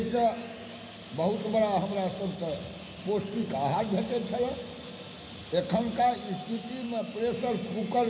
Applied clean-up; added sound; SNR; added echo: none; Sawing; 15 dB; reverberation time 0.5 s.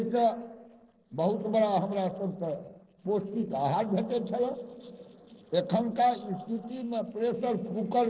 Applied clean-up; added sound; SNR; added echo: neural separator model SepFormer DNS4.